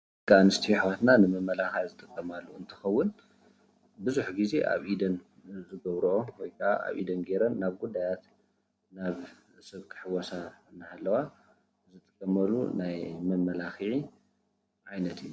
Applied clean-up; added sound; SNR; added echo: none; none; none; none.